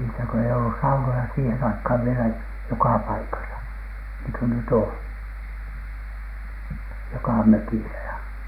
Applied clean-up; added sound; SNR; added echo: none; none; none; none.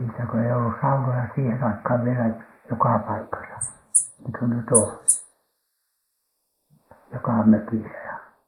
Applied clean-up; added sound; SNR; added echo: neural mask model Resemble Enhance denoiser.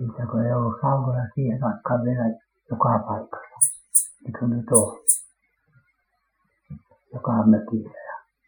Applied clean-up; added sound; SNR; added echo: classical method Wiener filter.